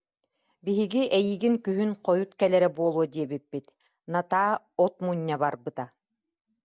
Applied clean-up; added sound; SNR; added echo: none; none; none; none.